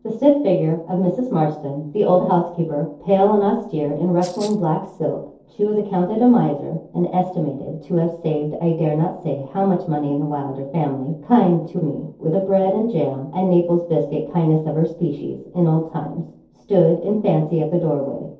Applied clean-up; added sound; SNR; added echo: neural separator model SepFormer DNS4.